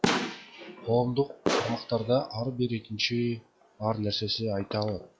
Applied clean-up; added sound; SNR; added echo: classical method log-MMSE.